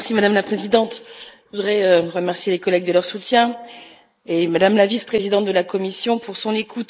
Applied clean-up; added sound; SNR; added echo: neural mask model Resemble Enhance denoiser.